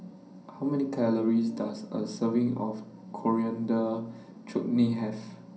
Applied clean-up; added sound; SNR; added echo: none; none; none; reverberation time 0.6 s.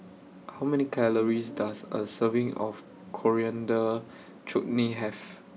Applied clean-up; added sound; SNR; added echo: none; none; none; none.